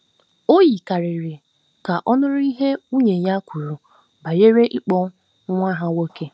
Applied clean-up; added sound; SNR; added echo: none; none; none; none.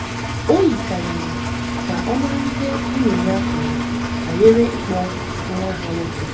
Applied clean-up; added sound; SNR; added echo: none; Engine; 2 dB; reverberation time 0.3 s.